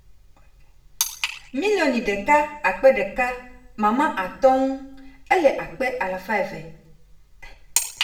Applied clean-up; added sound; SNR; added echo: none; none; none; reverberation time 0.6 s.